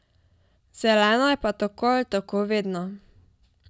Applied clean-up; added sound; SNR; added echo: none; none; none; none.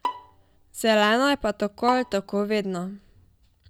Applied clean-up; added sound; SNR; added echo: none; Bowed string instrument; 13 dB; none.